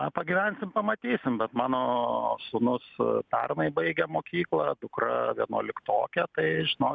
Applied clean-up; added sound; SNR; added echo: none; none; none; none.